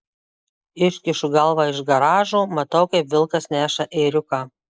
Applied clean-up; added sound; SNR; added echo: neural mask model Resemble Enhance denoiser.